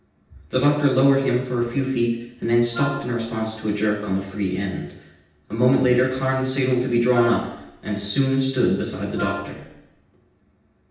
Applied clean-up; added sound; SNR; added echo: none; Wind instrument, woodwind instrument; 12 dB; reverberation time 0.9 s.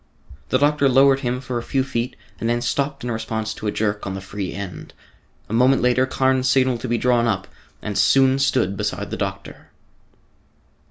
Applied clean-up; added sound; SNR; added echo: none; none; none; none.